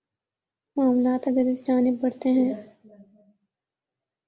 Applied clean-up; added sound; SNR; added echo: none; none; none; none.